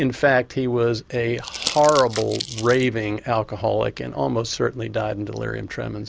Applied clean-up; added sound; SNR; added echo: none; Crumpling, crinkling; 9 dB; none.